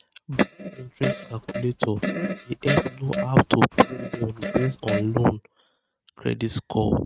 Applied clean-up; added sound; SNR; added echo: neural mask model RNNoise.